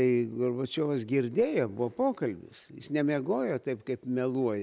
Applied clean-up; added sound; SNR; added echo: none; none; none; none.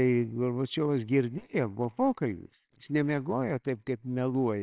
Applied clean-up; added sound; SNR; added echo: neural separator model SepFormer WHAMR!.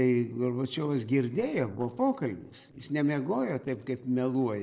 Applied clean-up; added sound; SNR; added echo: neural separator model SepFormer DNS4.